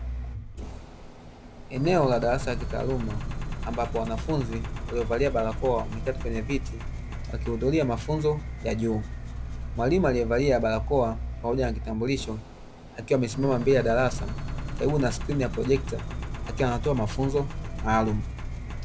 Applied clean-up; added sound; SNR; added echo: none; Engine; 5 dB; none.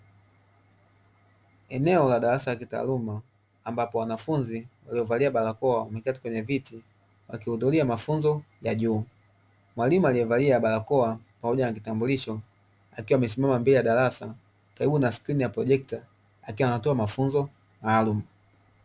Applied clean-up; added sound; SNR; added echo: none; none; none; none.